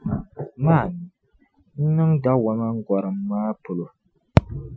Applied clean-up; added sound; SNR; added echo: classical method Wiener filter.